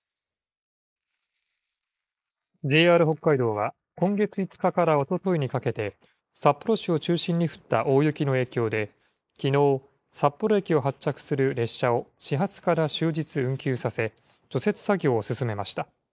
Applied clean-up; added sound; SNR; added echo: neural mask model Resemble Enhance denoiser.